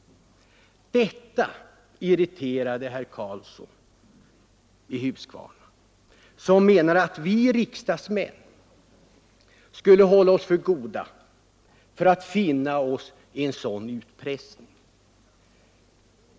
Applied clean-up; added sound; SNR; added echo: none; none; none; none.